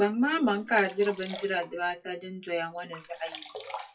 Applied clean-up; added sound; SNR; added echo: classical method WPE with log-MMSE.